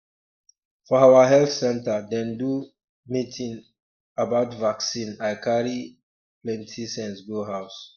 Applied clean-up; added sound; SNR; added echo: neural mask model Resemble Enhance denoiser.